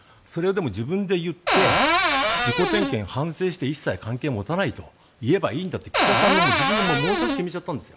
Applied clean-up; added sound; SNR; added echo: none; Cupboard open or close; -5 dB; none.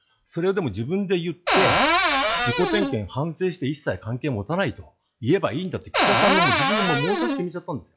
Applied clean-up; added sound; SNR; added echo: classical method log-MMSE.